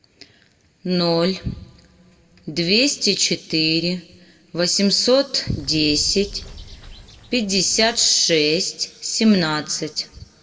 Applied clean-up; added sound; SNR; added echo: none; Bird; 17 dB; reverberation time 0.8 s.